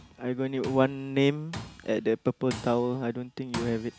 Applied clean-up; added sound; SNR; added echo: none; Tools; 14 dB; none.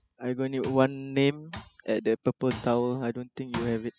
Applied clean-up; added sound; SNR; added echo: classical method spectral subtraction.